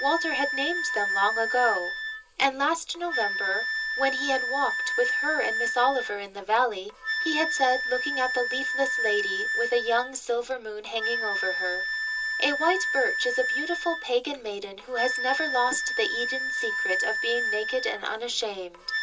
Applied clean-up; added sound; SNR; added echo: none; Wind instrument, woodwind instrument; 1 dB; reverberation time 0.2 s.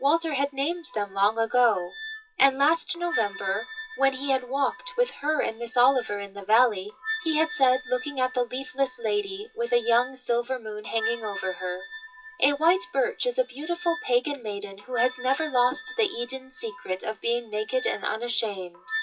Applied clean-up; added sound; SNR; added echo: classical method WPE with log-MMSE.